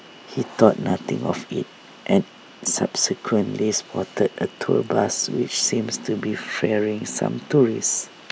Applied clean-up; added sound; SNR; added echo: none; none; none; none.